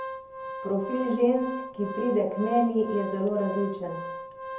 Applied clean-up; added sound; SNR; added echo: none; Organ; 9 dB; reverberation time 0.7 s.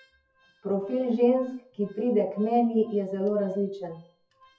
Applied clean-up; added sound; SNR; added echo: classical method WPE with log-MMSE.